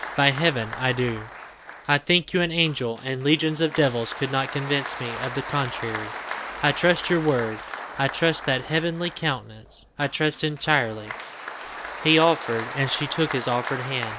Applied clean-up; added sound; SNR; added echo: none; Applause; 11 dB; none.